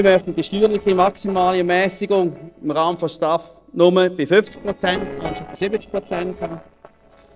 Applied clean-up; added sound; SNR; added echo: neural separator model SepFormer DNS4.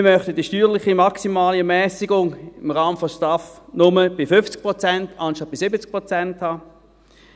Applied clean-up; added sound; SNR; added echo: none; none; none; none.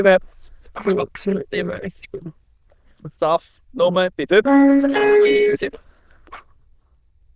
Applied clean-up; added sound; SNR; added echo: neural diffusion model UNIVERSE++.